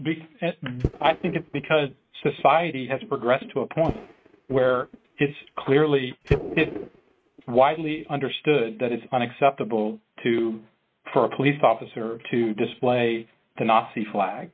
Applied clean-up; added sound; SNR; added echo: neural mask model RNNoise.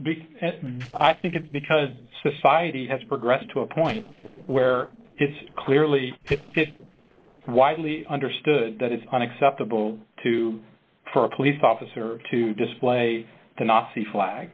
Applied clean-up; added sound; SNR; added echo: neural separator model SepFormer DNS4.